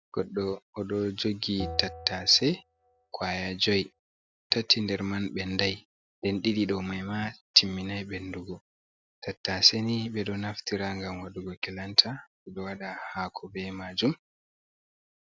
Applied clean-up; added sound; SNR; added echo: none; Bell; 13 dB; none.